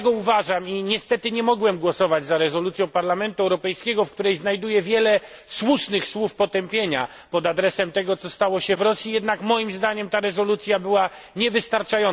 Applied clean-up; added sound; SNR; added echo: none; none; none; none.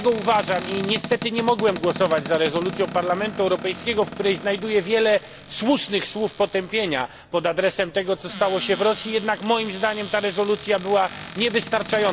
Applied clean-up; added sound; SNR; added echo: none; Cupboard open or close; 9 dB; none.